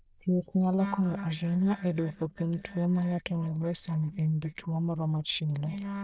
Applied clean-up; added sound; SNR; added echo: neural diffusion model UNIVERSE++.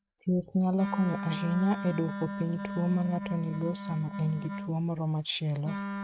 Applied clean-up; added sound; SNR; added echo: neural mask model RNNoise.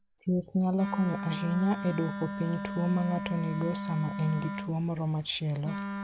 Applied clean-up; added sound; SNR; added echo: none; Wind instrument, woodwind instrument; 6 dB; none.